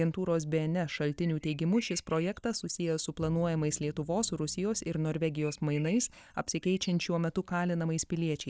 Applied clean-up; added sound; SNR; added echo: neural mask model DeepFilterNet 3.